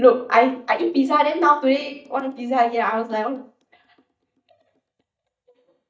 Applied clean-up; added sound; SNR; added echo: neural mask model DeepFilterNet 3.